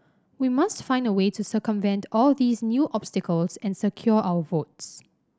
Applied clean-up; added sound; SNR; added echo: none; none; none; none.